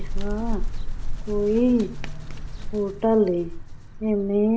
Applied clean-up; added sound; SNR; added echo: none; Bird; 3 dB; none.